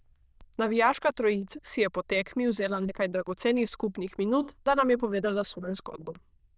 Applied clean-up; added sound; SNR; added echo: neural diffusion model UNIVERSE++.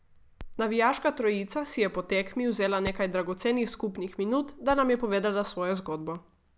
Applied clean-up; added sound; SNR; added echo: none; Crackle; 19 dB; none.